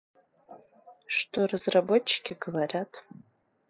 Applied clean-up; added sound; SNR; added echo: none; none; none; none.